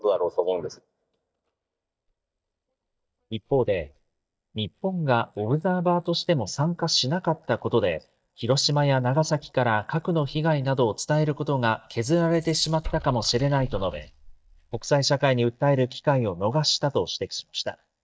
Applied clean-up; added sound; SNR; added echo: neural mask model DeepFilterNet 3.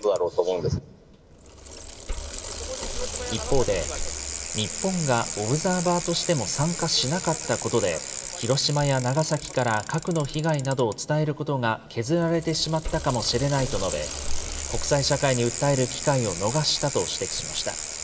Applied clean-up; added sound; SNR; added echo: none; Bicycle; 6 dB; reverberation time 1.0 s.